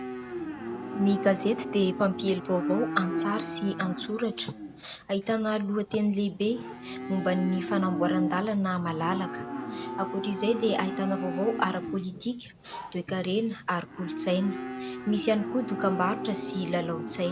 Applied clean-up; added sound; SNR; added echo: none; Livestock, farm animals, working animals; 6 dB; none.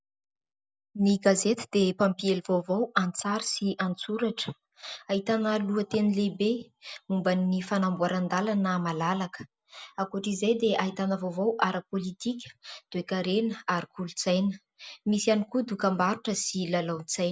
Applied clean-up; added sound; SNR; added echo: none; none; none; none.